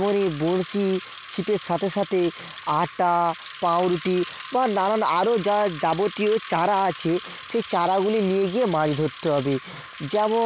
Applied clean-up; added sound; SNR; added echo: none; Bicycle; 12 dB; none.